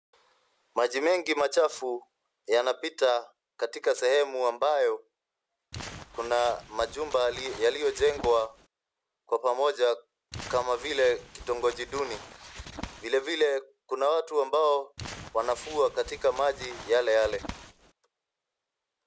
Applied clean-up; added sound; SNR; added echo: none; Crumpling, crinkling; 15 dB; none.